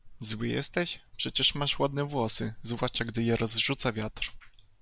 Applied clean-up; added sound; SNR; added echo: none; none; none; none.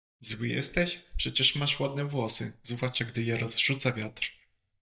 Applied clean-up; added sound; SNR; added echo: neural mask model DeepFilterNet 3.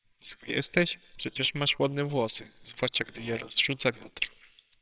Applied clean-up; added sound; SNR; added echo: neural separator model SepFormer WHAMR!.